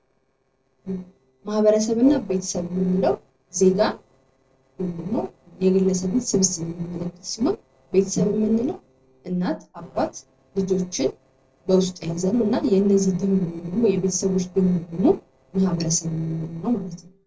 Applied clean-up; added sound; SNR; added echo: neural separator model SepFormer DNS4.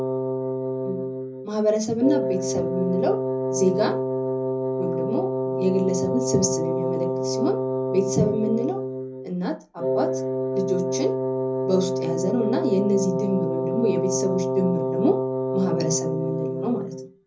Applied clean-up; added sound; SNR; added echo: none; Wind instrument, woodwind instrument; 0 dB; reverberation time 0.4 s.